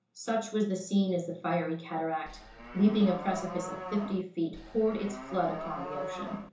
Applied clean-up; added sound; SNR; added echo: none; Livestock, farm animals, working animals; 10 dB; reverberation time 0.6 s.